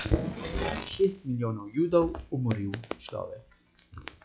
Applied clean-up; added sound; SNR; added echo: classical method log-MMSE.